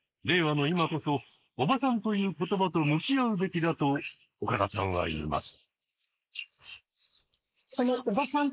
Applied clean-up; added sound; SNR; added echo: neural mask model Resemble Enhance denoiser.